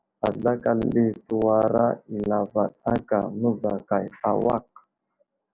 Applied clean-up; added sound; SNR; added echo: none; none; none; none.